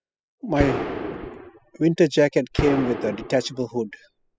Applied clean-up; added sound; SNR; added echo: classical method spectral subtraction.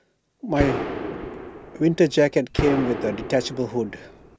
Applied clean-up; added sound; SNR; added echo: none; Gunshot, gunfire; 6 dB; none.